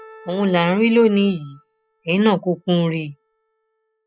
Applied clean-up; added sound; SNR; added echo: classical method spectral subtraction.